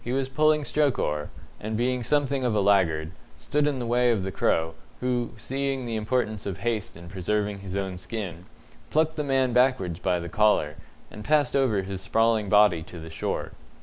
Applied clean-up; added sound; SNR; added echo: none; none; none; none.